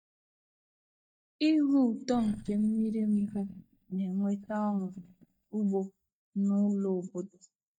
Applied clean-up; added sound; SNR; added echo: neural mask model DeepFilterNet 3.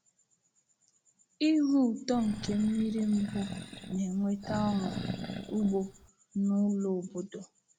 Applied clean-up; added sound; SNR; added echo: none; Animal; 9 dB; none.